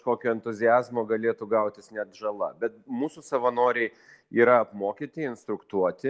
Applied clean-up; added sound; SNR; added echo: none; none; none; none.